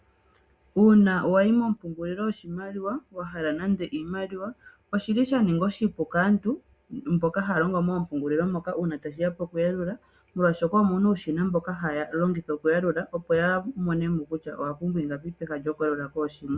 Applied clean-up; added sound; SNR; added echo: none; none; none; none.